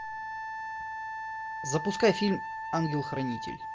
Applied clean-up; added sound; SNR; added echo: none; Wind instrument, woodwind instrument; 5 dB; none.